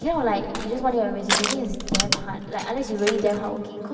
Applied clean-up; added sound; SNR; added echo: none; Crushing; 4 dB; reverberation time 2.6 s.